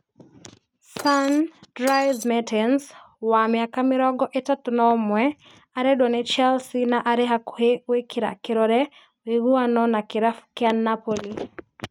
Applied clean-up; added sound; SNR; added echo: neural mask model RNNoise.